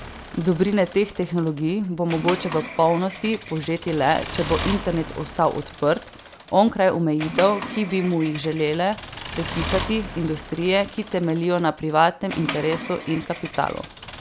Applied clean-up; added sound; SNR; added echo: none; Accelerating, revving, vroom / Mechanisms; 11 dB; none.